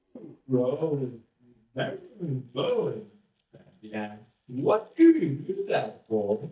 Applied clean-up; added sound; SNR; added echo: neural mask model DeepFilterNet 3.